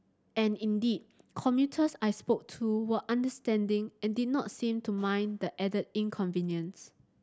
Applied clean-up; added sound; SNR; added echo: none; none; none; none.